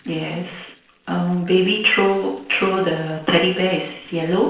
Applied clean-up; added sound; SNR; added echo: neural separator model SepFormer DNS4.